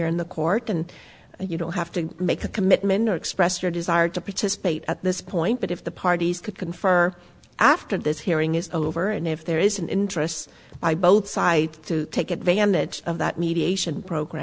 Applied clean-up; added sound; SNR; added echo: none; none; none; none.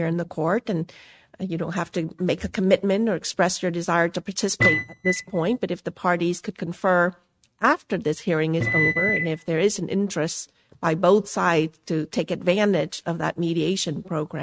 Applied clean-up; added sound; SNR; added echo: neural mask model RNNoise.